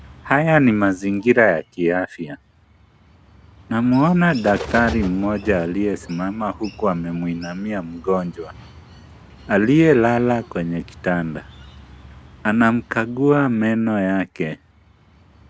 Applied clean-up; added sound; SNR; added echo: none; Bird; 18 dB; none.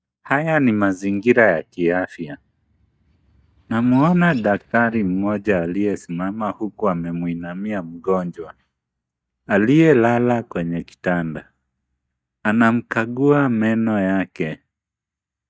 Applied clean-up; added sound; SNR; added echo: neural mask model DeepFilterNet 3.